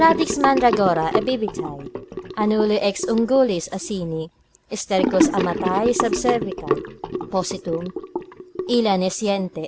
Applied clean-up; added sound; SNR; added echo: none; Sink (filling or washing) / Gurgling; 5 dB; none.